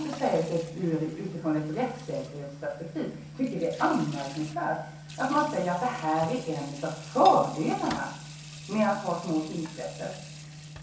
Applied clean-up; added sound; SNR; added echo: none; Sink (filling or washing) / Water tap, faucet; 17 dB; reverberation time 0.6 s.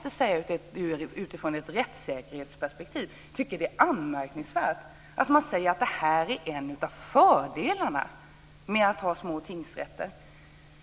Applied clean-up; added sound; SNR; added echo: none; none; none; none.